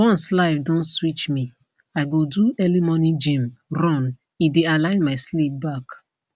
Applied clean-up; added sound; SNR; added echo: none; none; none; none.